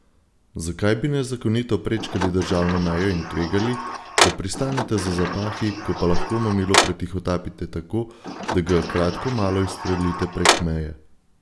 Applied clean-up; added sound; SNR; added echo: none; Sliding door; 2 dB; none.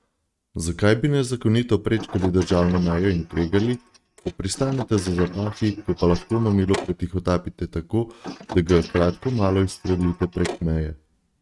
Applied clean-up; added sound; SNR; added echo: neural mask model RNNoise.